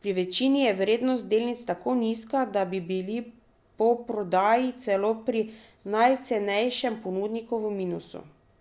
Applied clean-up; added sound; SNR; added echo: none; none; none; none.